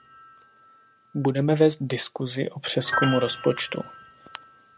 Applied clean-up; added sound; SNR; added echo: none; Piano; 10 dB; none.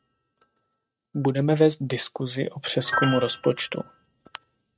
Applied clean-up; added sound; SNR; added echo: neural mask model RNNoise.